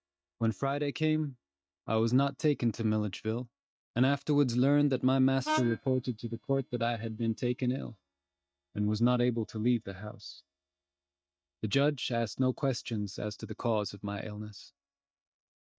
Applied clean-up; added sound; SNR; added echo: neural mask model DeepFilterNet 3.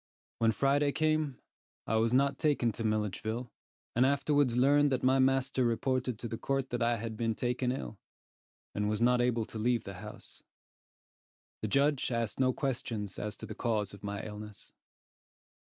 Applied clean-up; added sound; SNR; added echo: none; none; none; none.